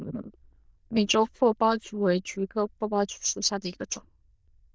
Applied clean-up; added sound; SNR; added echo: neural diffusion model UNIVERSE++.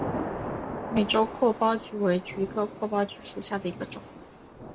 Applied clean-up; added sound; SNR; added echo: none; Thunder / Rain; 9 dB; none.